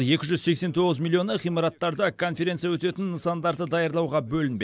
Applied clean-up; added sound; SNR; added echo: none; none; none; none.